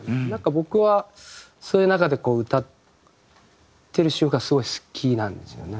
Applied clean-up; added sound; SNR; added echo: none; none; none; none.